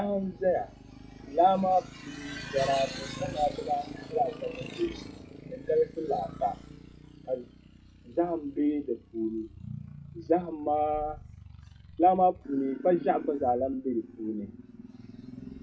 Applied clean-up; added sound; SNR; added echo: classical method WPE with log-MMSE.